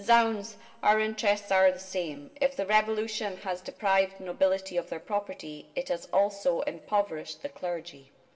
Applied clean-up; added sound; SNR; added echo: none; none; none; reverberation time 1.0 s.